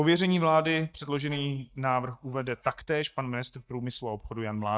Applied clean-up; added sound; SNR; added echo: neural mask model DeepFilterNet 3.